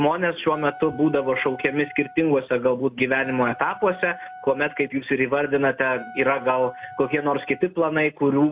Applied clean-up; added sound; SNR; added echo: none; Wind instrument, woodwind instrument; 19 dB; none.